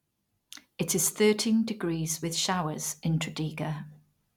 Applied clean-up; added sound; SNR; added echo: none; none; none; none.